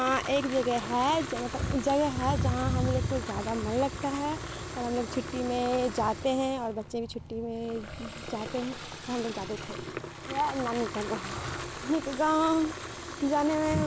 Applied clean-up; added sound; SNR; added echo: none; Fill (with liquid) / Water tap, faucet; 10 dB; none.